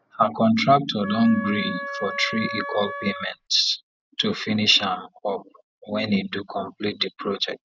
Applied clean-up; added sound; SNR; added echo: none; Wind instrument, woodwind instrument; 8 dB; none.